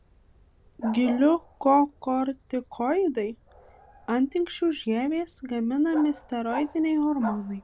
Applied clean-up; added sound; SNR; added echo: none; Bark; 17 dB; none.